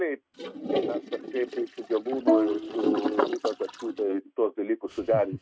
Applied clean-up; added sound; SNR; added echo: neural mask model RNNoise.